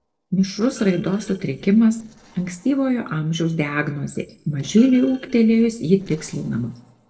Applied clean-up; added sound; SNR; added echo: neural separator model SepFormer DNS4.